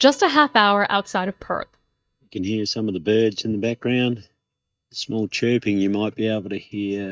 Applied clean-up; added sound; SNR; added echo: neural mask model DeepFilterNet 3.